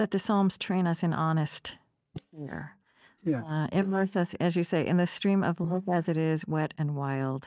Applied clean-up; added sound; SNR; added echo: neural mask model DeepFilterNet 3.